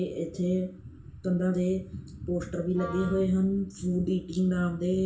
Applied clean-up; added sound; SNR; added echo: none; Wind instrument, woodwind instrument; 14 dB; reverberation time 0.4 s.